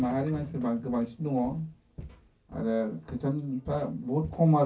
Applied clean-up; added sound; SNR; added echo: none; Walk, footsteps; 19 dB; reverberation time 0.3 s.